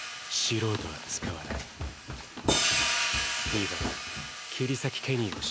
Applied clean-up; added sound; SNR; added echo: none; Run + Hi-hat; -2 dB; none.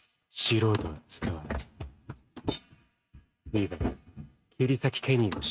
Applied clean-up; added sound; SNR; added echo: neural mask model RNNoise.